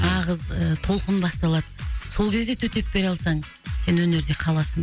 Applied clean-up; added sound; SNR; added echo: none; none; none; none.